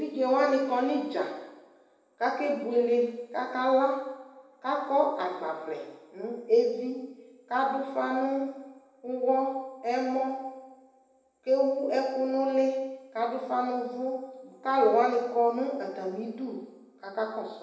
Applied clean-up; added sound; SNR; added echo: none; none; none; reverberation time 0.9 s.